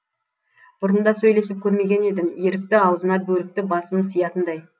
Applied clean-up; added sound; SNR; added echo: none; none; none; none.